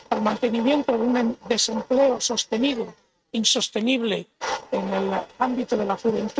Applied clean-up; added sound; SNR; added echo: neural mask model RNNoise.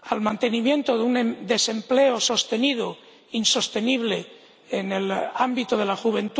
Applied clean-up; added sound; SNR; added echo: none; none; none; none.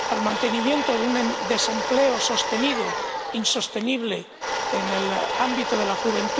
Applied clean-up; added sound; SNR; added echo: none; Domestic sounds, home sounds; 2 dB; none.